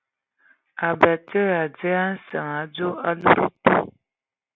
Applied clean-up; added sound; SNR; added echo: none; none; none; none.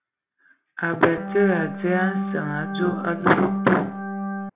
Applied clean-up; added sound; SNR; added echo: none; Organ; 4 dB; reverberation time 0.4 s.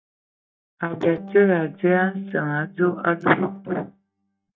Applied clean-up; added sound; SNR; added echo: neural mask model DeepFilterNet 3.